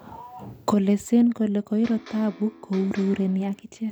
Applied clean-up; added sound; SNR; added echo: none; Electric guitar; 20 dB; none.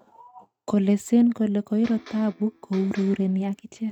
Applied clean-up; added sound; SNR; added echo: neural mask model RNNoise.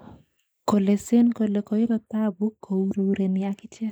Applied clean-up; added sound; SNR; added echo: neural mask model Resemble Enhance denoiser.